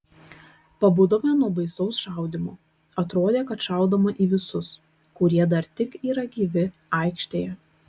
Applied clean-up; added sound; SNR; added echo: none; none; none; none.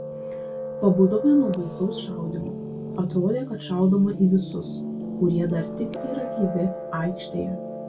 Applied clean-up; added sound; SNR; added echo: none; Piano; 8 dB; reverberation time 0.2 s.